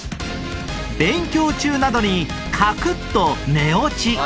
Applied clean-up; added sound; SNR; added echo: none; none; none; none.